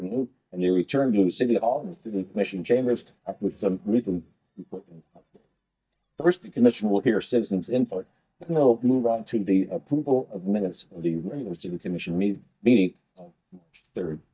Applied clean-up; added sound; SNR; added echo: neural mask model DeepFilterNet 3.